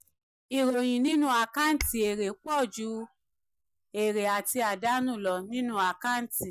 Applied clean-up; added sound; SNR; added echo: neural mask model DeepFilterNet 3.